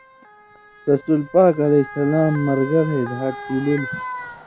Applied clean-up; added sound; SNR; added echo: none; Motor vehicle (road) / Siren; 14 dB; none.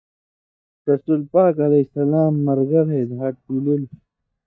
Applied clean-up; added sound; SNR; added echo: neural mask model DeepFilterNet 3.